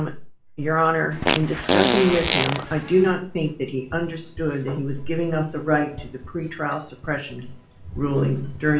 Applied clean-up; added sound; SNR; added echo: none; Fart; -2 dB; reverberation time 0.3 s.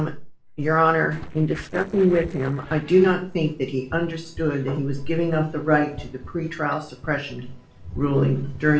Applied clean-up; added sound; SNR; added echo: neural separator model SepFormer DNS4.